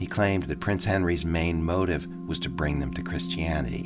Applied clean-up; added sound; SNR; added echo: none; none; none; none.